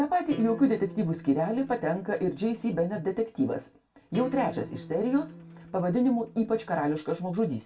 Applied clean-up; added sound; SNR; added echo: none; Acoustic guitar; 17 dB; reverberation time 0.2 s.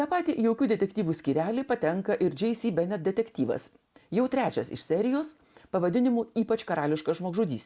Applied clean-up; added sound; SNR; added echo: none; none; none; none.